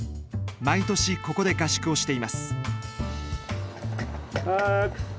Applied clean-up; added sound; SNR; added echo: none; Trumpet; 16 dB; none.